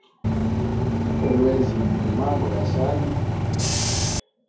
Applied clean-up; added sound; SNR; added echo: none; Bus / Engine; -5 dB; reverberation time 0.5 s.